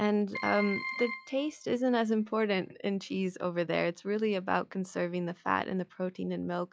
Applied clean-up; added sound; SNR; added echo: classical method log-MMSE.